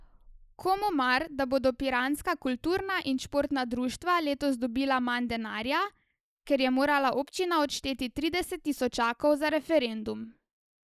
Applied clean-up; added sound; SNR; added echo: neural mask model Resemble Enhance denoiser.